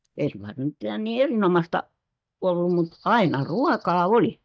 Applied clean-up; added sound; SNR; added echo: neural mask model DeepFilterNet 3.